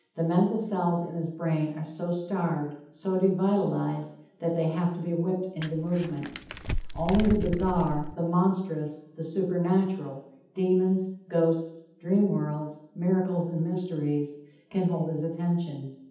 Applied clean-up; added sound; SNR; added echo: none; Crumpling, crinkling; 5 dB; reverberation time 0.8 s.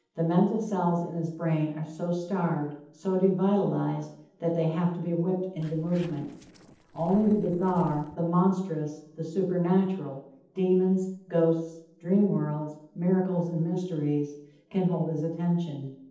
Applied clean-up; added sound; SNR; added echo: neural separator model SepFormer DNS4.